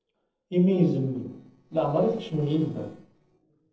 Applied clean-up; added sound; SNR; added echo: neural separator model SepFormer DNS4.